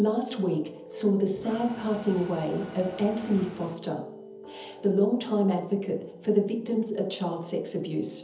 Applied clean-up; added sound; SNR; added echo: none; Mechanisms; 16 dB; reverberation time 0.7 s.